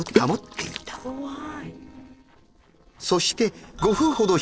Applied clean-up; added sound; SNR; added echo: neural separator model SepFormer DNS4.